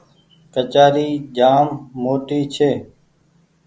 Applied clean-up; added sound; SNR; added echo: none; none; none; none.